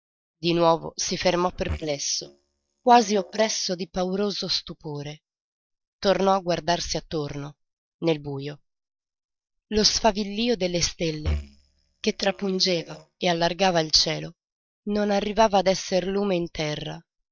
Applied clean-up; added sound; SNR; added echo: neural mask model DeepFilterNet 3.